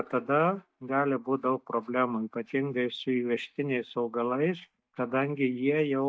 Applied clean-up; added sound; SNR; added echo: neural mask model DeepFilterNet 3.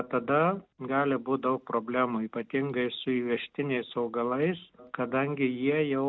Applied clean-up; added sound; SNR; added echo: none; none; none; none.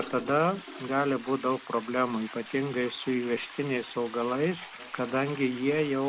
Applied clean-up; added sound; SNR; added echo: none; Toilet flush; 15 dB; none.